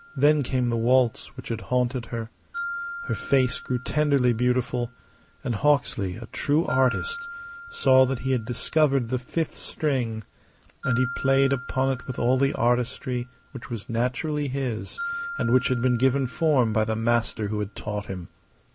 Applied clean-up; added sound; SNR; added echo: none; Glockenspiel; 15 dB; none.